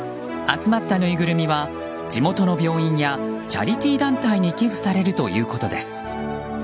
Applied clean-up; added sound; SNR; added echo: none; none; none; none.